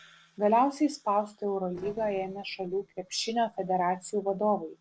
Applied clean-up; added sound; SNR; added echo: neural separator model SepFormer DNS4.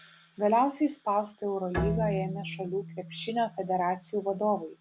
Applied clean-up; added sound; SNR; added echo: none; Bowed string instrument; 8 dB; none.